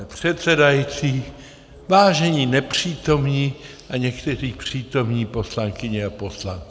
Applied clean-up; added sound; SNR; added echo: none; none; none; none.